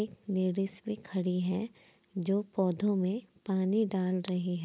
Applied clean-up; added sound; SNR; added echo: none; none; none; none.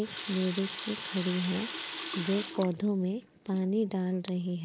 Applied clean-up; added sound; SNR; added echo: none; Water tap, faucet; 10 dB; none.